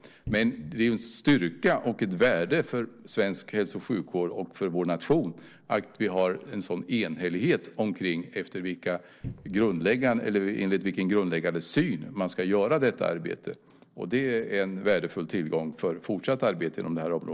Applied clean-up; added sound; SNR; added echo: neural separator model SepFormer DNS4.